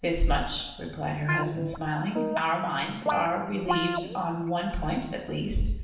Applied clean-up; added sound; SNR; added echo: none; Guitar; 5 dB; reverberation time 0.9 s.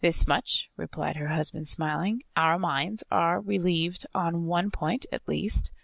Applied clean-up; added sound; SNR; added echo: none; none; none; none.